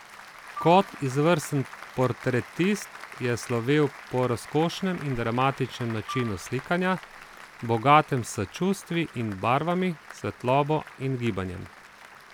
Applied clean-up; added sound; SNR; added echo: none; Applause + Marimba, xylophone; 17 dB; none.